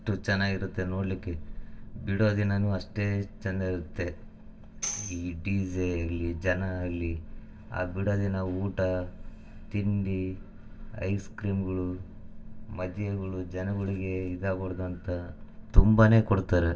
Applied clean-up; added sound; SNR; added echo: none; Tambourine; 12 dB; reverberation time 0.2 s.